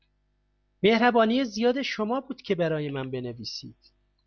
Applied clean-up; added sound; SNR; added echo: none; none; none; none.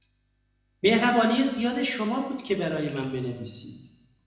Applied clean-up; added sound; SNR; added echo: none; none; none; reverberation time 0.9 s.